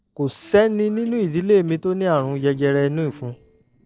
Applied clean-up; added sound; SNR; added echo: neural separator model SepFormer DNS4.